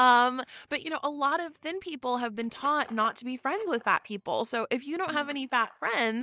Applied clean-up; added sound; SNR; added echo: neural mask model DeepFilterNet 3.